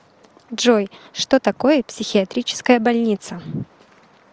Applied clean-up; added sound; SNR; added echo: none; none; none; none.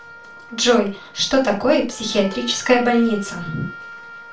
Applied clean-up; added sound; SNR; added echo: none; Wind instrument, woodwind instrument; 17 dB; reverberation time 0.3 s.